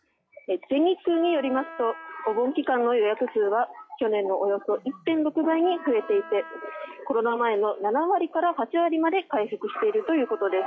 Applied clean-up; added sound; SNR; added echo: classical method log-MMSE.